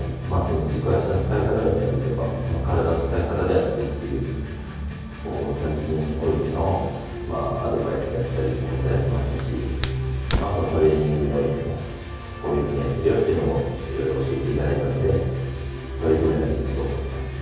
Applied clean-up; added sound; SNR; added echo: none; Fire; 11 dB; reverberation time 1.3 s.